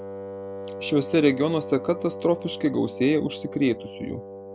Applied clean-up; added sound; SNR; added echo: none; Wind instrument, woodwind instrument; 11 dB; none.